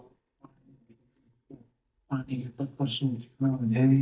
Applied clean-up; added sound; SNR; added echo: neural mask model DeepFilterNet 3.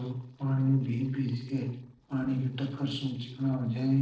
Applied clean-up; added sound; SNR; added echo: neural separator model SepFormer DNS4.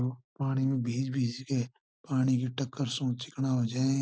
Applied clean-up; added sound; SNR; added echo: none; none; none; none.